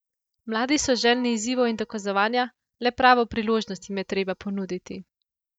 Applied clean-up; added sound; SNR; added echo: neural mask model DeepFilterNet 3.